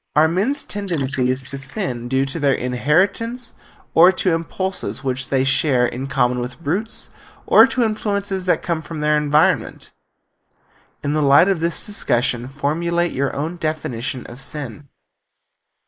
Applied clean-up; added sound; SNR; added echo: neural mask model Resemble Enhance denoiser.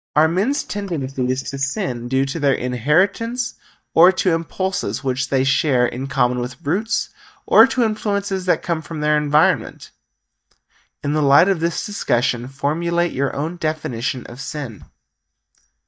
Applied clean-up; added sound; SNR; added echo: neural mask model DeepFilterNet 3.